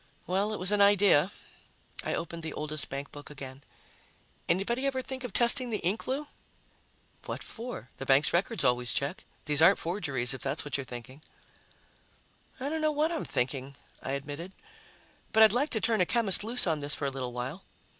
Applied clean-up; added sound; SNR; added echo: none; none; none; none.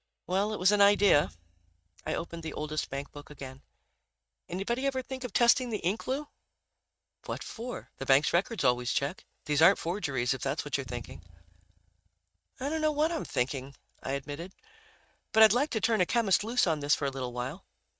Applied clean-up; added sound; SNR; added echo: neural mask model RNNoise.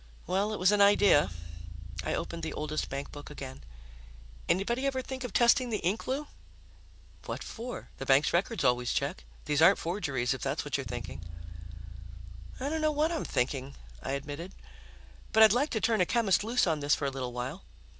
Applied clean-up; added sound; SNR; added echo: none; Bass guitar; 11 dB; none.